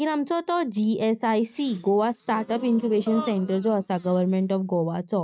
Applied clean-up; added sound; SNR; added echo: neural mask model RNNoise.